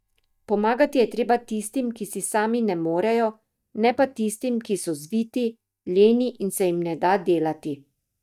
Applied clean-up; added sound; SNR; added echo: neural mask model DeepFilterNet 3.